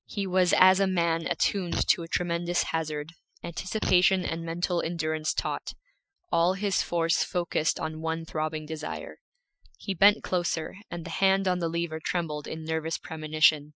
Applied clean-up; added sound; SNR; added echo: classical method Wiener filter.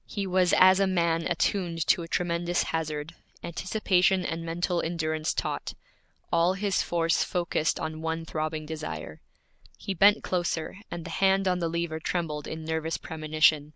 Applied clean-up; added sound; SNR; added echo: none; none; none; none.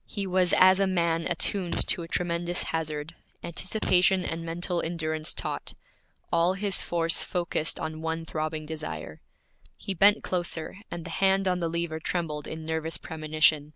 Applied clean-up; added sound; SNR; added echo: none; Fart; 10 dB; none.